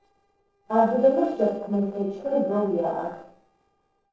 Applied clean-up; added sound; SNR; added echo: neural separator model SepFormer DNS4.